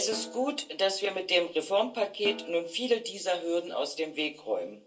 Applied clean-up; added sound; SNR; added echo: none; Snare drum; 17 dB; reverberation time 0.2 s.